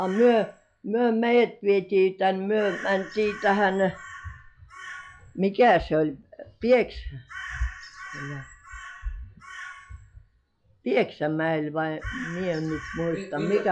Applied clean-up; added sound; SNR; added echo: classical method log-MMSE.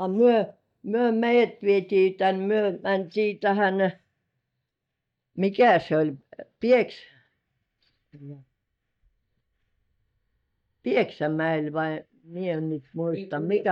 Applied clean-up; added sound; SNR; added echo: neural mask model DeepFilterNet 3.